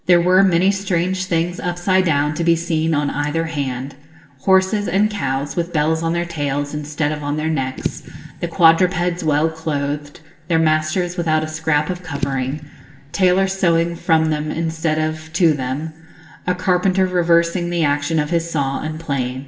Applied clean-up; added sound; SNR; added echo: none; Fireworks / Boom; 15 dB; reverberation time 2.6 s.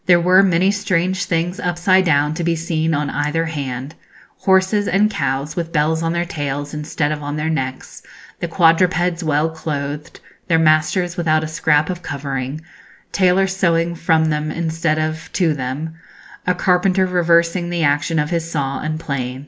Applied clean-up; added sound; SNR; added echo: none; none; none; none.